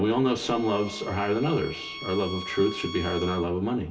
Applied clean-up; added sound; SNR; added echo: none; Bowed string instrument; 14 dB; reverberation time 0.2 s.